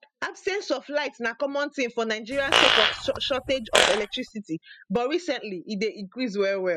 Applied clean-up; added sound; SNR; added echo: classical method spectral subtraction.